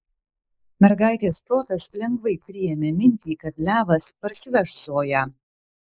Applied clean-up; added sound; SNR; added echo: neural mask model Resemble Enhance denoiser.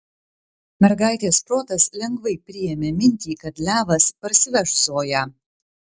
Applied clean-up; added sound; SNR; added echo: none; none; none; none.